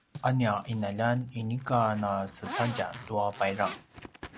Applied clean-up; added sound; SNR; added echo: none; Zipper (clothing); 14 dB; none.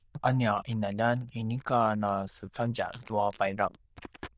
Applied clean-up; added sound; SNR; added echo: neural diffusion model UNIVERSE++.